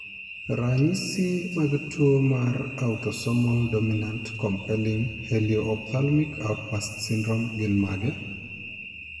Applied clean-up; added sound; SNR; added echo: none; none; none; reverberation time 1.7 s.